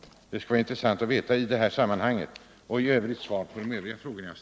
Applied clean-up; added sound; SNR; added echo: none; none; none; none.